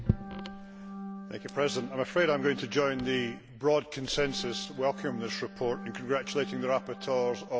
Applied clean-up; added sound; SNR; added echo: none; Organ; 11 dB; none.